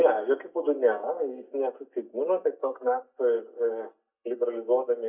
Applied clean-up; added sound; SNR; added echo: neural mask model DeepFilterNet 3.